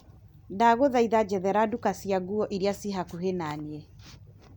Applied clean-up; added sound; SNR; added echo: none; none; none; none.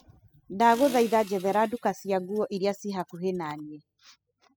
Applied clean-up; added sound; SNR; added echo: classical method spectral subtraction.